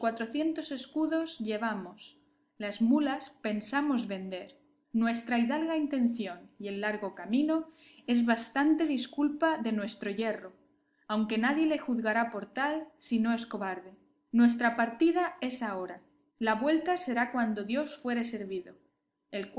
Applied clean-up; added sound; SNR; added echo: none; none; none; none.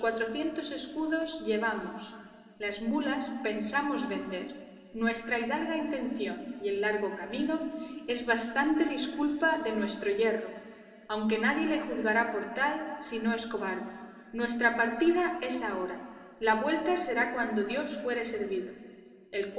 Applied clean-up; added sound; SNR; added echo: none; none; none; reverberation time 2.3 s.